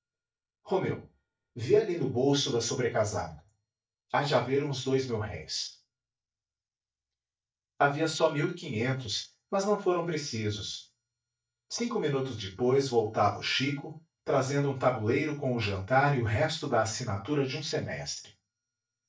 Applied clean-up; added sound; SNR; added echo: neural mask model DeepFilterNet 3.